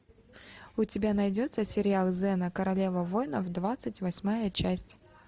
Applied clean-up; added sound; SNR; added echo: none; none; none; none.